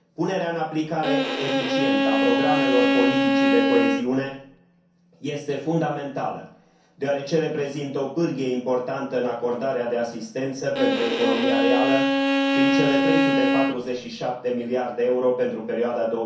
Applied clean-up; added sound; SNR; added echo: none; Bowed string instrument; -4 dB; reverberation time 0.6 s.